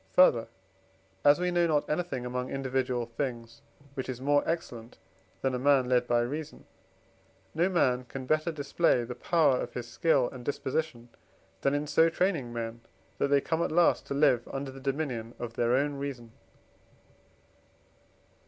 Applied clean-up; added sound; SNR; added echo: none; none; none; none.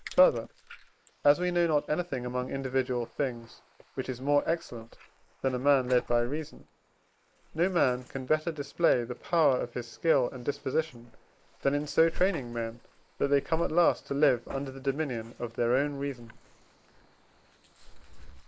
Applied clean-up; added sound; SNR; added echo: neural mask model Resemble Enhance denoiser.